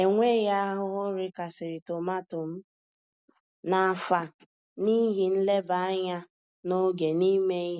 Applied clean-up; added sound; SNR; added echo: none; none; none; none.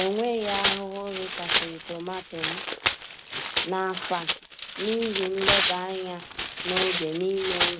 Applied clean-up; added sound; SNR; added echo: none; Tearing; -1 dB; none.